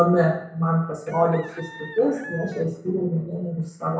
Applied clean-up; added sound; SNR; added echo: none; Chicken, rooster; 19 dB; reverberation time 0.6 s.